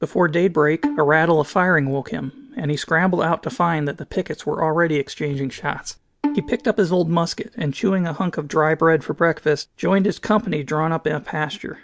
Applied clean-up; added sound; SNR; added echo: none; Bowed string instrument; 11 dB; none.